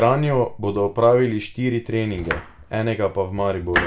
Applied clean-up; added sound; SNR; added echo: none; Domestic sounds, home sounds; 11 dB; none.